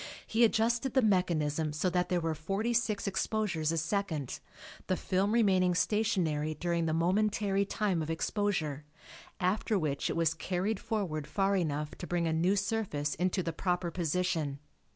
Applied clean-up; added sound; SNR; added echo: none; none; none; none.